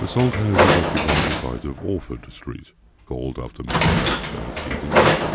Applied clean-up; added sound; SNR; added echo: none; Train; -4 dB; none.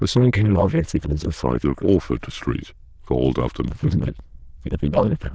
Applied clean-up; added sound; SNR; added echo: neural diffusion model UNIVERSE++.